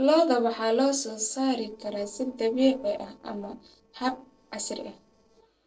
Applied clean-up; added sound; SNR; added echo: neural separator model SepFormer DNS4.